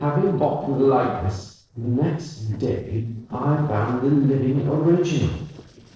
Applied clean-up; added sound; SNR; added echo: neural separator model SepFormer DNS4.